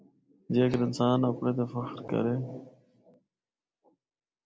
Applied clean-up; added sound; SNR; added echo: none; none; none; none.